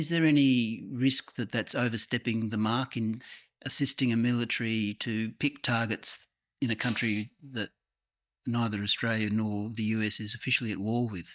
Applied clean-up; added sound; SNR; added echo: neural mask model DeepFilterNet 3.